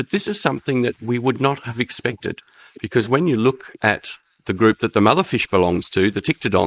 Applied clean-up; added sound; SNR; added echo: neural mask model Resemble Enhance denoiser.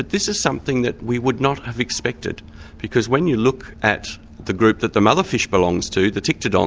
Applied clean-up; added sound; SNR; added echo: none; none; none; none.